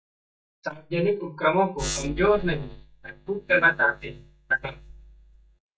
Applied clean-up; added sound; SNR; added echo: neural mask model DeepFilterNet 3.